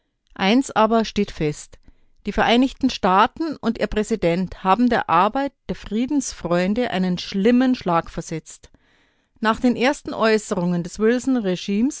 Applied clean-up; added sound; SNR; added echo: none; none; none; none.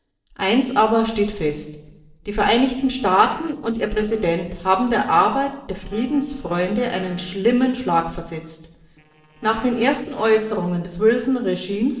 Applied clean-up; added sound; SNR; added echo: neural separator model SepFormer DNS4.